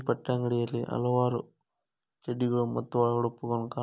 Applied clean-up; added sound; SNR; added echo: none; none; none; none.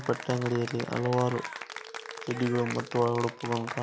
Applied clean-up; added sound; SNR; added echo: none; Applause / Cheering; 10 dB; none.